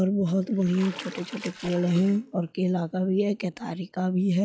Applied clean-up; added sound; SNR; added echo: classical method log-MMSE.